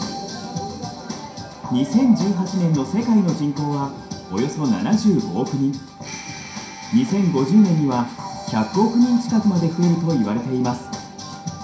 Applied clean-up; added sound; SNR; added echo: none; none; none; reverberation time 0.5 s.